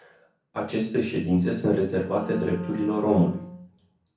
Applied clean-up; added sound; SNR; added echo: none; Wind instrument, woodwind instrument; 14 dB; reverberation time 0.6 s.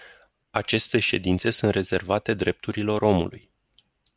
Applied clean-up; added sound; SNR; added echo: none; none; none; none.